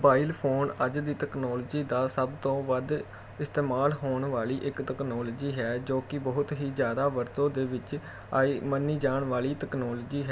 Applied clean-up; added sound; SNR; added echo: none; none; none; none.